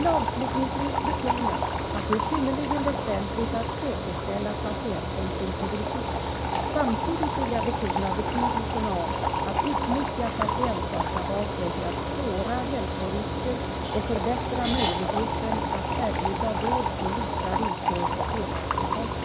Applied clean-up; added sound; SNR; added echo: none; Mechanical fan + Fill (with liquid) / Trickle, dribble; -3 dB; none.